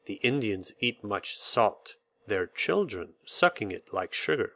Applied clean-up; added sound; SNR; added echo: none; none; none; none.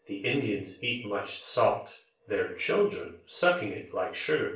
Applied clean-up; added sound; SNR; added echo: none; none; none; reverberation time 0.4 s.